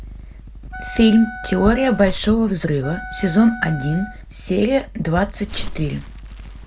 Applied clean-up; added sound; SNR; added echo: none; Wind instrument, woodwind instrument + Crumpling, crinkling; 14 dB; none.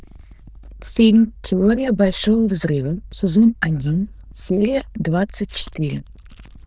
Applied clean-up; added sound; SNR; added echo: neural diffusion model UNIVERSE++.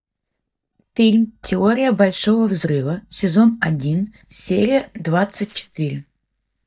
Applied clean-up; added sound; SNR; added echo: neural mask model DeepFilterNet 3.